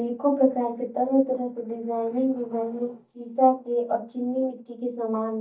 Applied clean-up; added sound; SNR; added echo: neural mask model DeepFilterNet 3.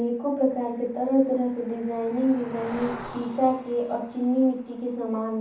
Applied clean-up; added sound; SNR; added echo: none; Cricket; 17 dB; reverberation time 0.7 s.